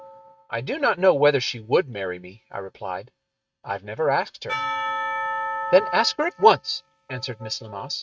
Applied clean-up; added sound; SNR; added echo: neural mask model RNNoise.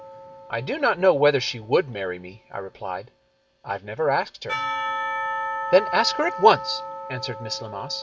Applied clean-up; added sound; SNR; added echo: none; Church bell / Percussion; 8 dB; none.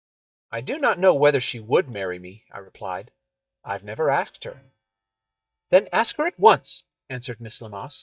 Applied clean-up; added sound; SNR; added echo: neural mask model DeepFilterNet 3.